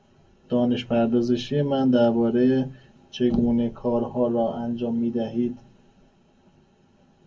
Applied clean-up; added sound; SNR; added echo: none; none; none; reverberation time 0.3 s.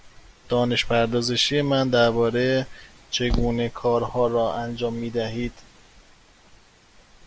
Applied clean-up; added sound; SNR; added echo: none; none; none; none.